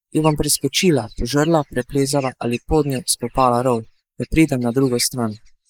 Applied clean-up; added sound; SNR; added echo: neural mask model Resemble Enhance denoiser.